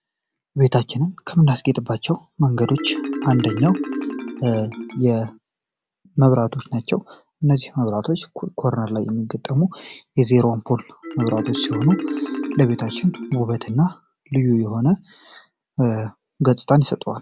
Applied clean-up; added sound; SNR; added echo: none; Marimba, xylophone; 11 dB; none.